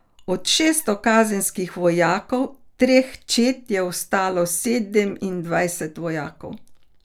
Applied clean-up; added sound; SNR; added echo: none; none; none; none.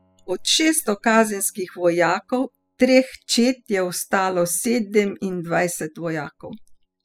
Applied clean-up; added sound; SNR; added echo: classical method spectral subtraction.